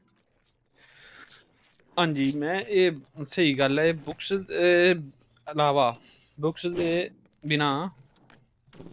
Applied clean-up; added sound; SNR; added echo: neural separator model SepFormer DNS4.